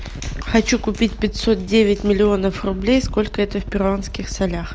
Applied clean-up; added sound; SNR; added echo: none; none; none; none.